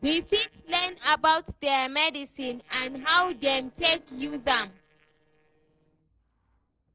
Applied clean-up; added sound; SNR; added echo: neural separator model SepFormer DNS4.